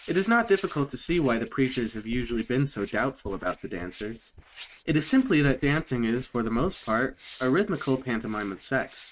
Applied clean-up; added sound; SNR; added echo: neural mask model RNNoise.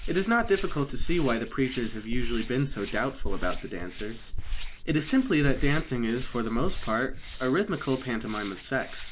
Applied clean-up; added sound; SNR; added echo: none; Hands; 2 dB; none.